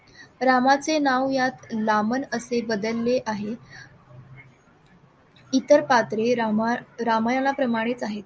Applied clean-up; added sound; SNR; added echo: none; none; none; none.